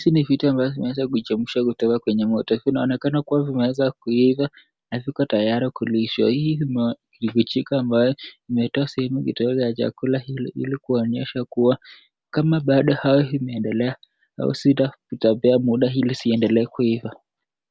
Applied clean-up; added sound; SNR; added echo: none; none; none; none.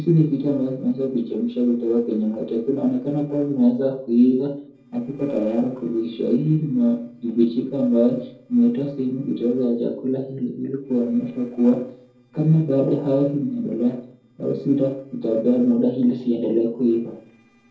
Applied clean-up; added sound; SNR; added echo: neural separator model SepFormer DNS4.